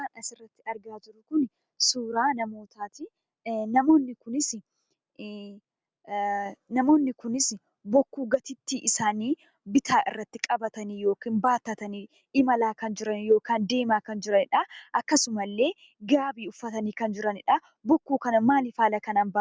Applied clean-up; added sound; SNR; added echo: none; none; none; none.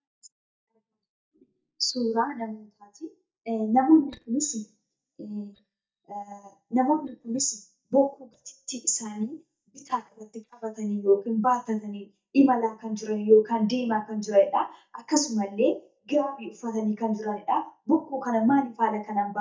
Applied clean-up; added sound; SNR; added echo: neural mask model DeepFilterNet 3.